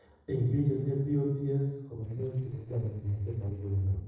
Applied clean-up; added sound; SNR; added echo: neural separator model SepFormer DNS4.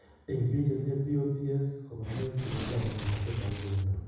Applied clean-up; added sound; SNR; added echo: none; Tearing; 8 dB; reverberation time 1.1 s.